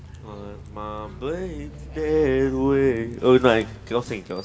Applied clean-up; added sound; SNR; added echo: none; Bus; 15 dB; reverberation time 0.9 s.